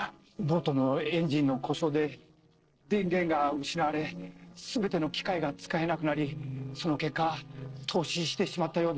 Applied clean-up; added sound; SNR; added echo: neural separator model SepFormer DNS4.